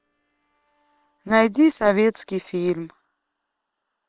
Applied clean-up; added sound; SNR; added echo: neural separator model SepFormer WHAM!.